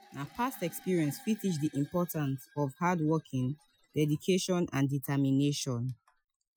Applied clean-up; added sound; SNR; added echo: classical method Wiener filter.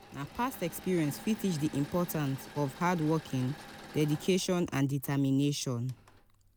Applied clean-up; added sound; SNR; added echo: none; Engine / Mechanisms; 18 dB; none.